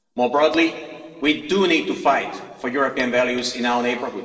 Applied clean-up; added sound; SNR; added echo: neural separator model SepFormer DNS4.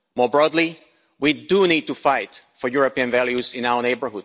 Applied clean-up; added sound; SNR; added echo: none; none; none; none.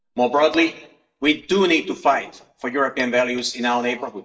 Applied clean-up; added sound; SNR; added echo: neural mask model DeepFilterNet 3.